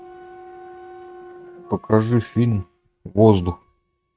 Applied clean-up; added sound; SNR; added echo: neural mask model RNNoise.